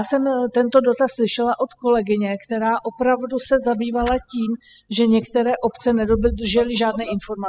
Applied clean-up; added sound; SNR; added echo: classical method spectral subtraction.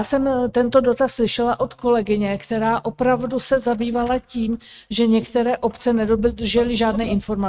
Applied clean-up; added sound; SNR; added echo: neural mask model RNNoise.